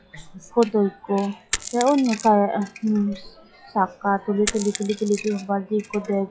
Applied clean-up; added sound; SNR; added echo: classical method log-MMSE.